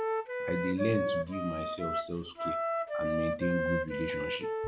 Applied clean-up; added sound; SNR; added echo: none; Wind instrument, woodwind instrument; -2 dB; none.